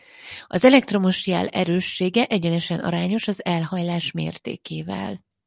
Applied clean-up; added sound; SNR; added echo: none; none; none; none.